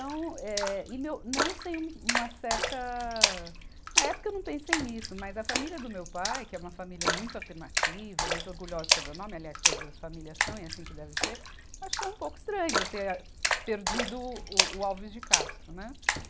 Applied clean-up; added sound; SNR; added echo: none; Splash, splatter; -5 dB; none.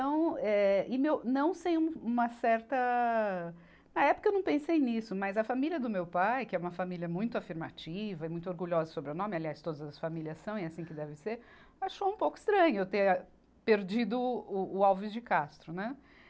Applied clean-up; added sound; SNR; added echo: none; none; none; none.